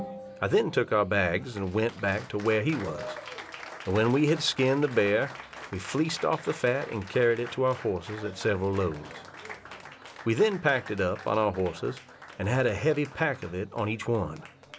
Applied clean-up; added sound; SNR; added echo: none; Applause; 16 dB; none.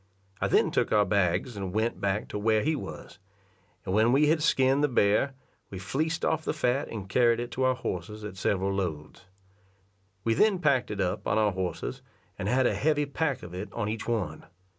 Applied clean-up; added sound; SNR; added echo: none; none; none; none.